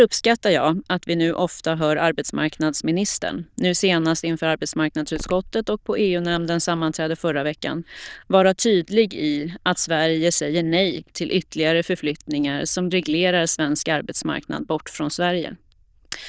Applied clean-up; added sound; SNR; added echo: neural diffusion model UNIVERSE++.